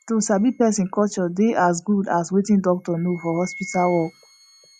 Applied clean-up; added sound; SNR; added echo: classical method log-MMSE.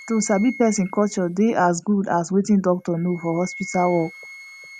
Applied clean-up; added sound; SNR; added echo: none; Wind instrument, woodwind instrument; 19 dB; none.